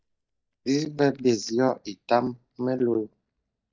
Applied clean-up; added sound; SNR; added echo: neural mask model DeepFilterNet 3.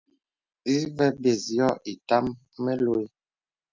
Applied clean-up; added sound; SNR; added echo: none; none; none; none.